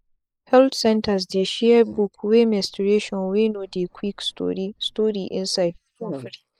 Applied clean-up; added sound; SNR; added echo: neural mask model Resemble Enhance denoiser.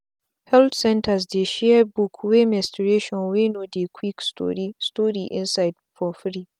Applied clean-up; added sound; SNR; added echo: none; none; none; none.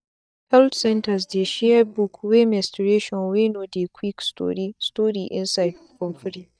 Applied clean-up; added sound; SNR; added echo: neural mask model DeepFilterNet 3.